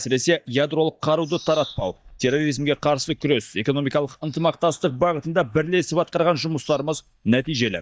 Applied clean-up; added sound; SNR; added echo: neural mask model DeepFilterNet 3.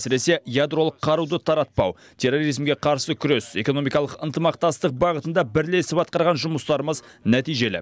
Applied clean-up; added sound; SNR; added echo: none; none; none; none.